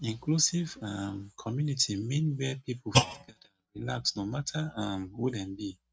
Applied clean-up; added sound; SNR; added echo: neural mask model RNNoise.